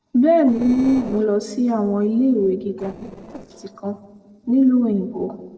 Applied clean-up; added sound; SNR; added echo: neural separator model SepFormer DNS4.